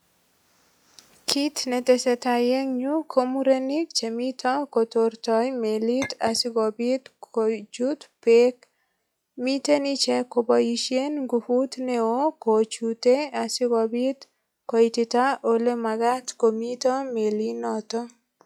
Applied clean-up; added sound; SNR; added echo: classical method log-MMSE.